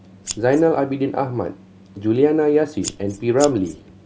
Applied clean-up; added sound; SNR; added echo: none; Scissors; 14 dB; none.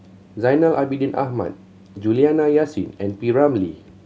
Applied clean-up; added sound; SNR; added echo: none; none; none; none.